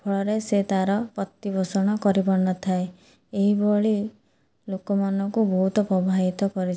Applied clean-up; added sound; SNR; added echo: none; none; none; none.